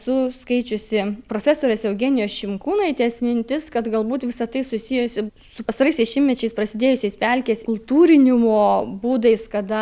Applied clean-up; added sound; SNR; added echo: none; none; none; none.